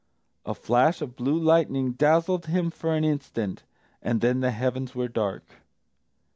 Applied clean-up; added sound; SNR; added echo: none; none; none; none.